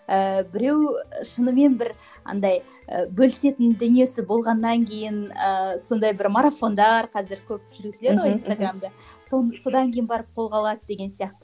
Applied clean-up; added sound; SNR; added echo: none; none; none; none.